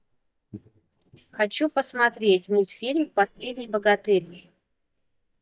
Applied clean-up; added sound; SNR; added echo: neural mask model DeepFilterNet 3.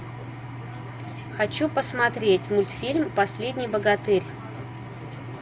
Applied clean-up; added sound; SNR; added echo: none; none; none; none.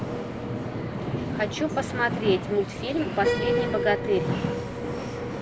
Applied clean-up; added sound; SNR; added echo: none; Subway, metro, underground + Piano; 0 dB; none.